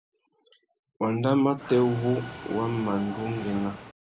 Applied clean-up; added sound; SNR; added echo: none; Mechanisms; 12 dB; none.